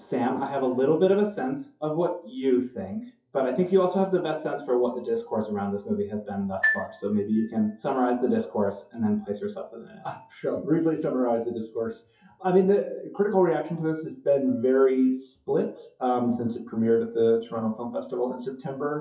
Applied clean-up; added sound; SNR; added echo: classical method WPE with log-MMSE.